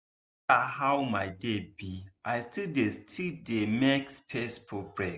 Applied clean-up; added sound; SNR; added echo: none; none; none; none.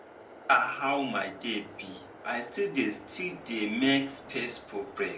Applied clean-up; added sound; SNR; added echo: none; Train; 17 dB; reverberation time 0.2 s.